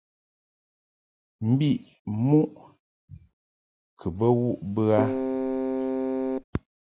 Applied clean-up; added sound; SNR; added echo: none; Keyboard (musical); -1 dB; none.